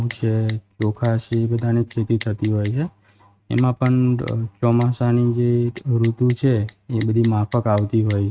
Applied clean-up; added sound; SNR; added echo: neural mask model RNNoise.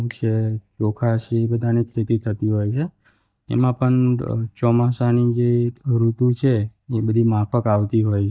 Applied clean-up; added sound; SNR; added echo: neural mask model DeepFilterNet 3.